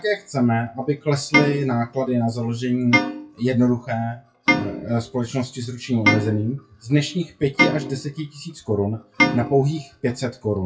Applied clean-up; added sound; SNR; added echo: classical method WPE with log-MMSE.